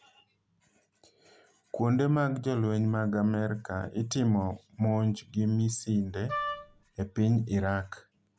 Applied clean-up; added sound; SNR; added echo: none; Wind instrument, woodwind instrument; 6 dB; none.